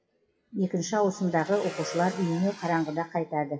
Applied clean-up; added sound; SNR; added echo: classical method WPE with log-MMSE.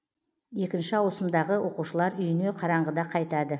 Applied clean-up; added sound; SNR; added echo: none; none; none; none.